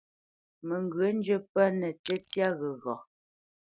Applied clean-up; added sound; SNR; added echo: neural mask model Resemble Enhance denoiser.